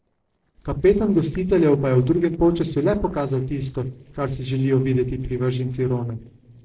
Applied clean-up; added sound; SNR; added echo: neural separator model SepFormer DNS4.